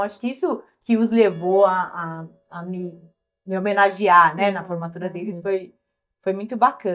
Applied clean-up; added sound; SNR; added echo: neural mask model DeepFilterNet 3.